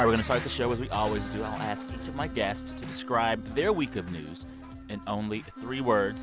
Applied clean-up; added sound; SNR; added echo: none; Wind instrument, woodwind instrument; 12 dB; none.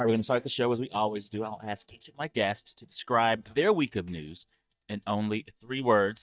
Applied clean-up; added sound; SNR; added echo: neural mask model DeepFilterNet 3.